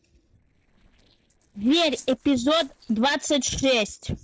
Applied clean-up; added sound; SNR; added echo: neural separator model SepFormer DNS4.